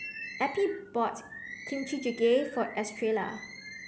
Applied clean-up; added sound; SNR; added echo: none; Bird; 13 dB; none.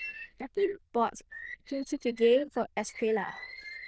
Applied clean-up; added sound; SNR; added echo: neural diffusion model UNIVERSE++.